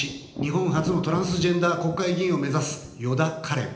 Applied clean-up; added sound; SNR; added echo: none; Thunder; 15 dB; reverberation time 0.8 s.